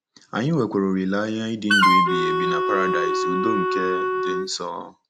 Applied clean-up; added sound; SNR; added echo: none; Wind instrument, woodwind instrument; -4 dB; none.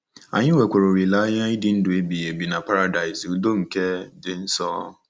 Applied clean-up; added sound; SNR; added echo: none; none; none; none.